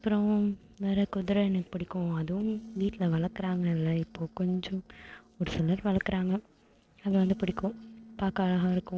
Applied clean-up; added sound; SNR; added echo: neural separator model SepFormer DNS4.